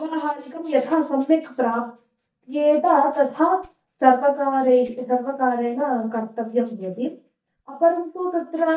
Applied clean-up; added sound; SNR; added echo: neural mask model DeepFilterNet 3.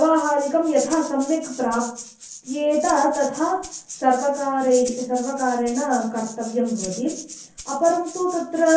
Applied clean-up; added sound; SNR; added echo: none; Rattle (instrument); 15 dB; reverberation time 0.6 s.